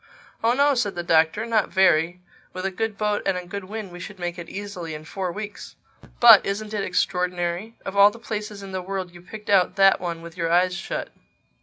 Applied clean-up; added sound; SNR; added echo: none; none; none; none.